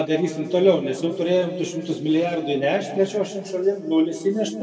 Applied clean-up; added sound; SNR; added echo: none; none; none; reverberation time 1.7 s.